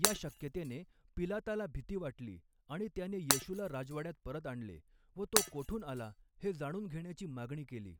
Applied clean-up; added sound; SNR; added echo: none; Shatter; -2 dB; none.